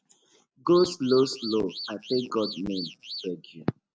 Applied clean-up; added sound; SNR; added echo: none; Alarm / Car; 12 dB; none.